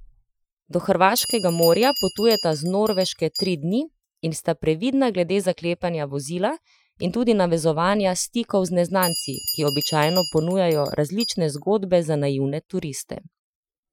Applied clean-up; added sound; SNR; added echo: classical method Wiener filter.